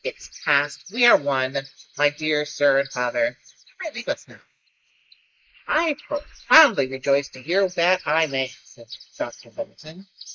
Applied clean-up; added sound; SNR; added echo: neural mask model Resemble Enhance denoiser.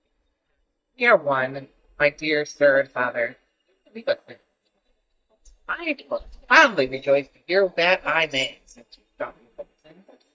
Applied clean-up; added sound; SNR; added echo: neural mask model DeepFilterNet 3.